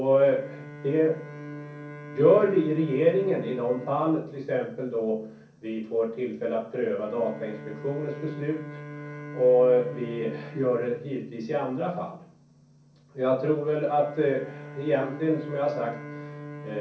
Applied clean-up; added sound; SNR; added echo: none; Bowed string instrument; 15 dB; reverberation time 0.6 s.